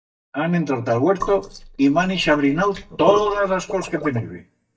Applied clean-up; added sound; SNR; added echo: neural mask model DeepFilterNet 3.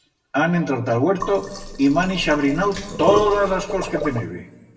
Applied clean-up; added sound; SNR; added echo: none; Sink (filling or washing); 8 dB; reverberation time 1.2 s.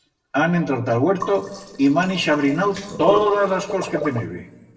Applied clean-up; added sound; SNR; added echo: neural separator model SepFormer DNS4.